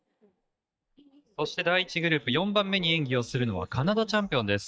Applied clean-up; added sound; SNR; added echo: neural mask model DeepFilterNet 3.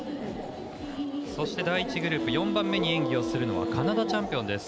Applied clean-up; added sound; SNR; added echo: none; Wind instrument, woodwind instrument; 3 dB; none.